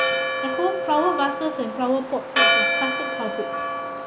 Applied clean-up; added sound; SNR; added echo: none; Church bell; -2 dB; none.